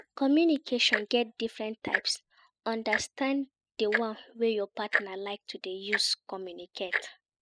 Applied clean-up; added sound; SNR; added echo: classical method spectral subtraction.